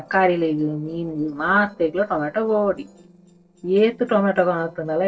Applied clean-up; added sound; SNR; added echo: neural separator model SepFormer DNS4.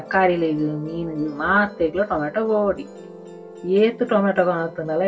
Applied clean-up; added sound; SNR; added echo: none; Musical instrument; 18 dB; reverberation time 0.2 s.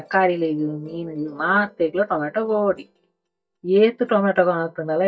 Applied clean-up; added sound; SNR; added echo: neural mask model DeepFilterNet 3.